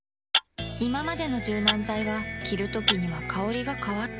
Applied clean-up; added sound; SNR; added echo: none; Tap / Glass; 1 dB; none.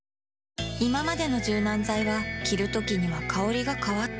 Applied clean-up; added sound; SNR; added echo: none; none; none; none.